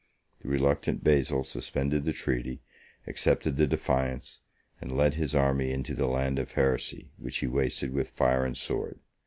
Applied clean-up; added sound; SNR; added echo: none; none; none; none.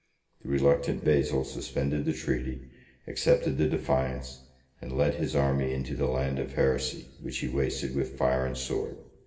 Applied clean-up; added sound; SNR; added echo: none; none; none; reverberation time 0.7 s.